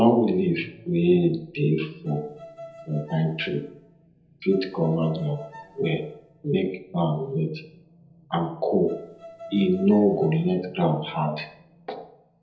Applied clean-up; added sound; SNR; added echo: none; Bowed string instrument; 20 dB; reverberation time 0.8 s.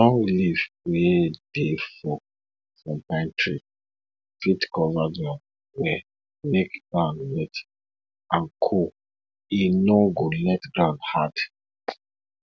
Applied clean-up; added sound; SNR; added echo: none; none; none; none.